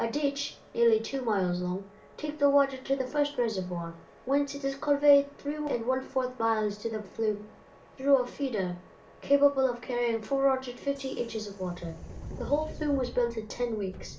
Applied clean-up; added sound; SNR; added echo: none; Subway, metro, underground; 19 dB; reverberation time 0.4 s.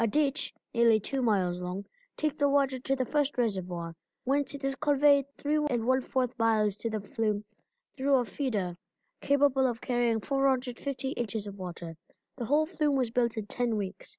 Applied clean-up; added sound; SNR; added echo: none; none; none; none.